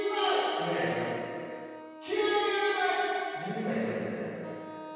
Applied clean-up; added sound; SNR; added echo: none; Wind instrument, woodwind instrument; 15 dB; reverberation time 2.2 s.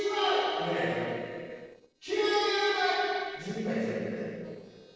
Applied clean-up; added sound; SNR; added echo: neural separator model SepFormer DNS4.